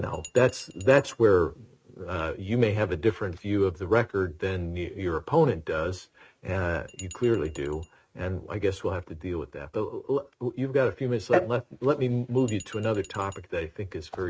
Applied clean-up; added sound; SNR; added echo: neural mask model RNNoise.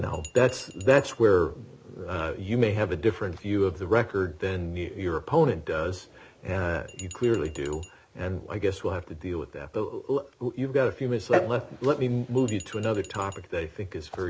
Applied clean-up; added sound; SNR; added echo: none; Glass; 19 dB; none.